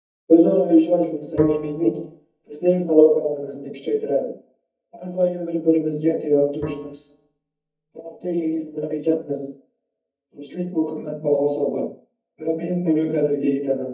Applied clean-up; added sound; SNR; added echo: neural mask model DeepFilterNet 3.